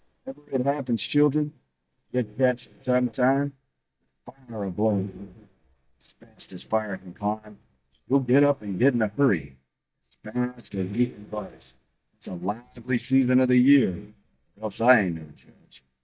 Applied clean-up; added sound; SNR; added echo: neural mask model DeepFilterNet 3.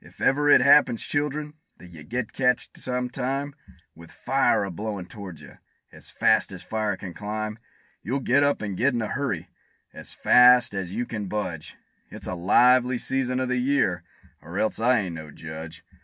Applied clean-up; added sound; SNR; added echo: none; none; none; none.